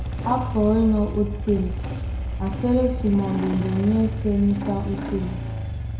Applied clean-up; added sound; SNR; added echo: none; Engine starting / Motorcycle; 4 dB; reverberation time 0.6 s.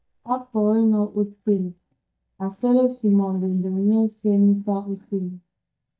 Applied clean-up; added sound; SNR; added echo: neural mask model DeepFilterNet 3.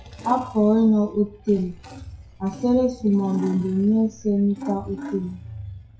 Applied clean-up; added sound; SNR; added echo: classical method WPE with log-MMSE.